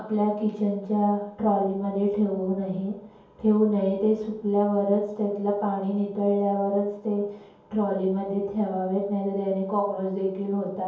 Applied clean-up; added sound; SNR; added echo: none; none; none; reverberation time 0.7 s.